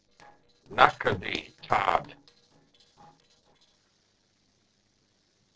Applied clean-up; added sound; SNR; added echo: neural separator model SepFormer DNS4.